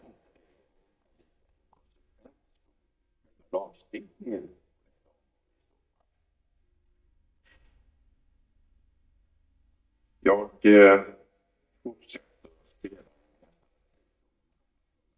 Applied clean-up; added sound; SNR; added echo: neural mask model DeepFilterNet 3.